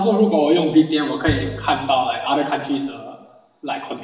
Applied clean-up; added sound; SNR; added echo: none; Piano; 12 dB; reverberation time 0.9 s.